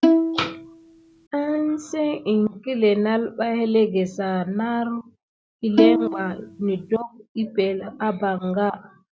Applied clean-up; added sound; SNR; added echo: none; Bowed string instrument; -2 dB; none.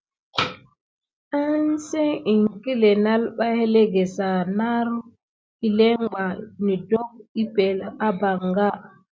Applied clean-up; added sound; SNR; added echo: none; none; none; none.